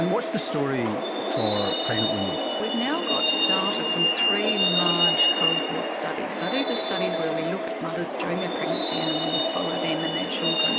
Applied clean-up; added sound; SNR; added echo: none; Truck; -5 dB; none.